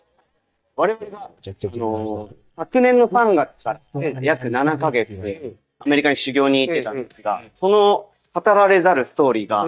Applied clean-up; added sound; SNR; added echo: neural mask model DeepFilterNet 3.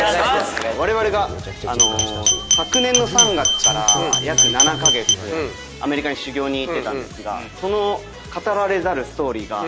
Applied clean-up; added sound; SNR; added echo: none; Glass; -4 dB; none.